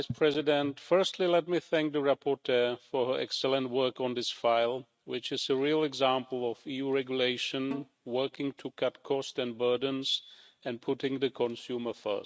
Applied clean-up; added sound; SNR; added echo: neural mask model RNNoise.